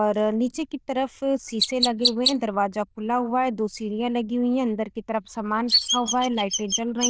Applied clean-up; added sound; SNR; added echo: neural diffusion model UNIVERSE++.